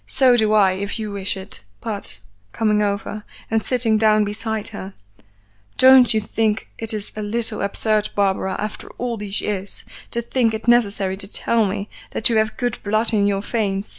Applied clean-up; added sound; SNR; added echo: none; none; none; none.